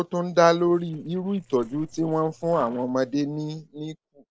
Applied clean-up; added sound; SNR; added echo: neural separator model SepFormer DNS4.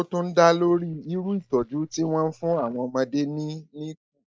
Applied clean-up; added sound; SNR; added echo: neural mask model DeepFilterNet 3.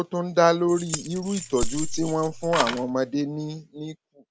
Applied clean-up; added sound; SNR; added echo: none; Keys jangling; 4 dB; none.